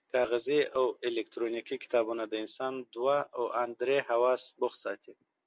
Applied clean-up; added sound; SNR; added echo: none; none; none; none.